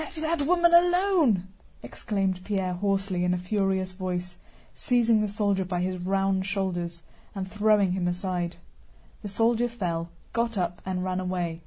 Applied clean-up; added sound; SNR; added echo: none; none; none; none.